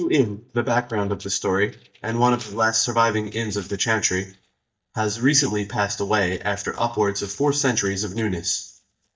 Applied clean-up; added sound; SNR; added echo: neural mask model DeepFilterNet 3.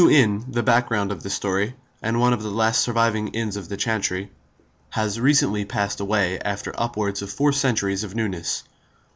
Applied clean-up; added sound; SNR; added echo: none; none; none; none.